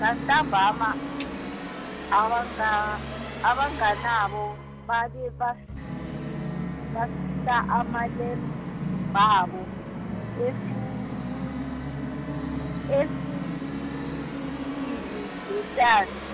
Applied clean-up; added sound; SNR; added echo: none; Musical instrument + Bicycle bell; 4 dB; none.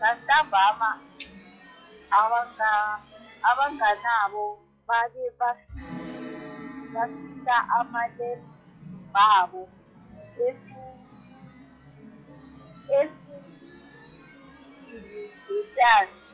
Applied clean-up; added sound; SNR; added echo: classical method log-MMSE.